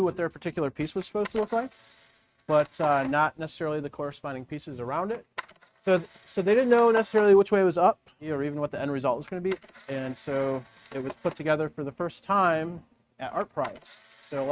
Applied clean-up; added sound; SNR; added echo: neural mask model RNNoise.